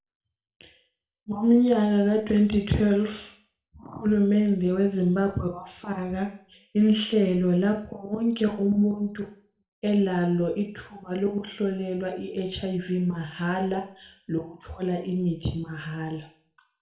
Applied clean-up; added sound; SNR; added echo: none; none; none; reverberation time 0.4 s.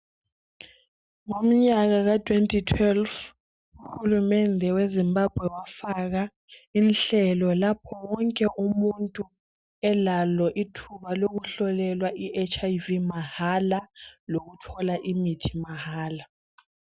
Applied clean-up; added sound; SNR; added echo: none; none; none; none.